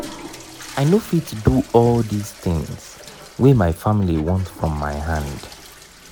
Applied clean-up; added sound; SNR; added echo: none; Toilet flush / Water; 18 dB; none.